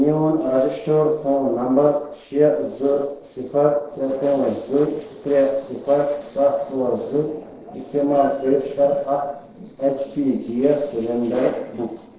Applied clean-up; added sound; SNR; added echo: neural separator model SepFormer DNS4.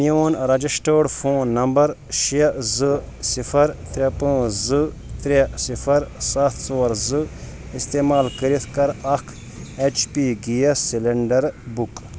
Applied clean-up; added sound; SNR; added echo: none; none; none; none.